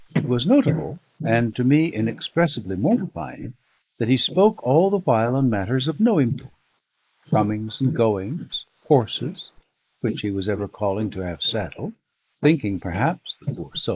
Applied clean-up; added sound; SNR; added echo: neural mask model Resemble Enhance denoiser.